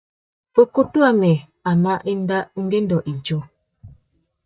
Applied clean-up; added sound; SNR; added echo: neural mask model DeepFilterNet 3.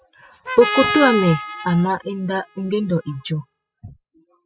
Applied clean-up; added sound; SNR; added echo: classical method spectral subtraction.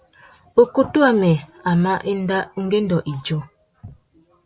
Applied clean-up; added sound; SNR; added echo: none; none; none; none.